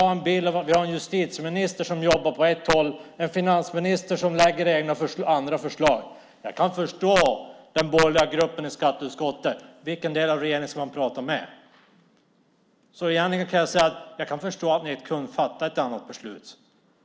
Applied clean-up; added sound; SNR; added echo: none; none; none; none.